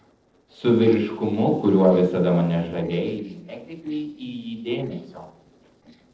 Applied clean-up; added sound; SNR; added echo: neural separator model SepFormer DNS4.